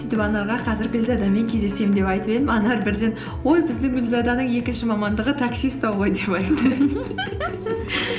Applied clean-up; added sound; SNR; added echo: none; Fixed-wing aircraft, airplane; 17 dB; reverberation time 0.3 s.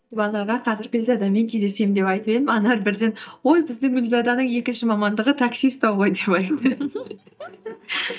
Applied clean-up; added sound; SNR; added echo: neural mask model DeepFilterNet 3.